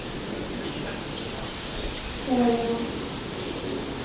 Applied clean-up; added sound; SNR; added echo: none; Bird; 0 dB; reverberation time 0.7 s.